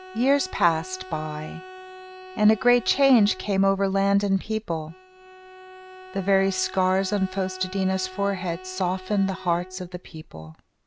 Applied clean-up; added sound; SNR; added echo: none; Bowed string instrument; 18 dB; none.